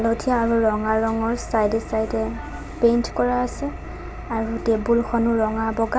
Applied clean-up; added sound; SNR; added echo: none; Engine; 12 dB; none.